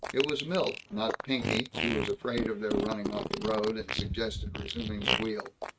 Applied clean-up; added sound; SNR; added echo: neural mask model RNNoise.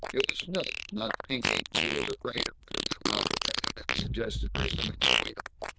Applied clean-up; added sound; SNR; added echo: neural diffusion model UNIVERSE++.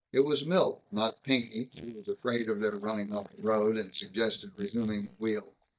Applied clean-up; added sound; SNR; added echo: neural mask model DeepFilterNet 3.